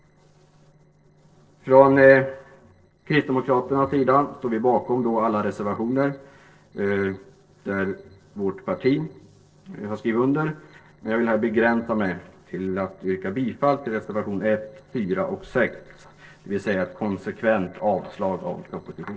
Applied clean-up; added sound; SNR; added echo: neural separator model SepFormer DNS4.